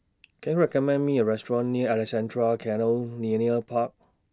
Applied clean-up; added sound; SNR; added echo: none; none; none; none.